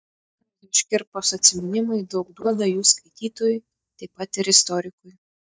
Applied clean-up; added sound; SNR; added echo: neural mask model DeepFilterNet 3.